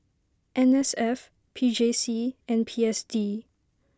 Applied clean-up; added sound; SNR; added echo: none; none; none; none.